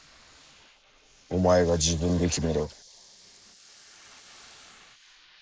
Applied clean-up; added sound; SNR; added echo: neural mask model Resemble Enhance denoiser.